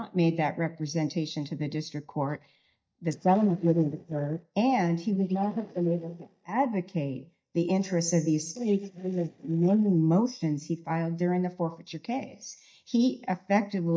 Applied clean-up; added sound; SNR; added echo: neural mask model DeepFilterNet 3.